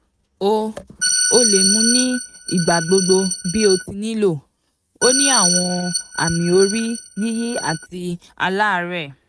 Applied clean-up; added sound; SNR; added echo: neural mask model RNNoise.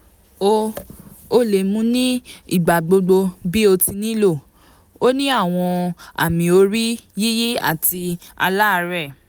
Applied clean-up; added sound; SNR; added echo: none; none; none; none.